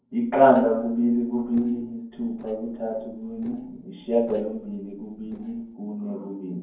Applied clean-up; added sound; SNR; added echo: neural separator model SepFormer DNS4.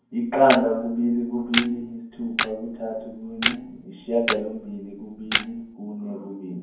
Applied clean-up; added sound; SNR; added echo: none; Camera; 5 dB; reverberation time 0.9 s.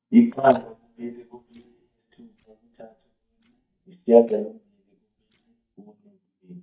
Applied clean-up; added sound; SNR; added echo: neural mask model DeepFilterNet 3.